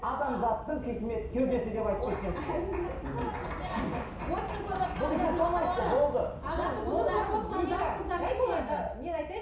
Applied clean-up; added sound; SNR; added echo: none; Subway, metro, underground / Train; 10 dB; reverberation time 0.6 s.